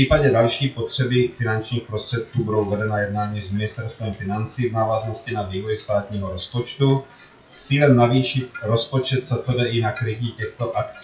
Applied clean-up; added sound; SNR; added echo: classical method WPE with log-MMSE.